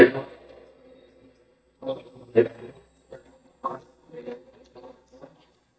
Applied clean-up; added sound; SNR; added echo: neural mask model DeepFilterNet 3.